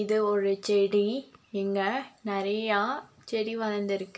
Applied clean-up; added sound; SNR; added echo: none; none; none; none.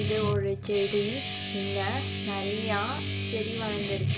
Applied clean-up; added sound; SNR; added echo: none; Guitar; -1 dB; none.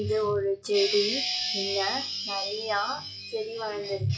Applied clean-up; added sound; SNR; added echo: classical method log-MMSE.